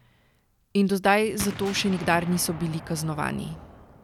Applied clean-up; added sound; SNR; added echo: none; Explosion; 14 dB; none.